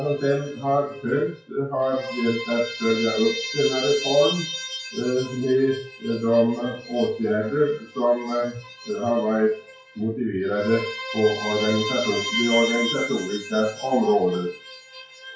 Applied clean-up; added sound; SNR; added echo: classical method WPE with log-MMSE.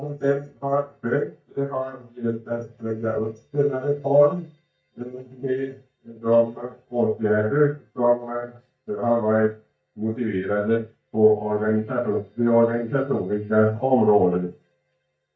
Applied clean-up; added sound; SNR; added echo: neural mask model DeepFilterNet 3.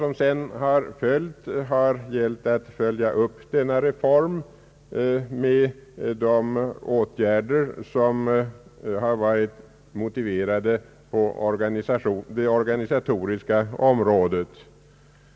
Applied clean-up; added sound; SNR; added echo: none; none; none; none.